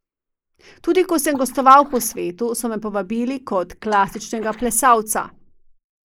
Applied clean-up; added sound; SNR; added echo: neural mask model Resemble Enhance denoiser.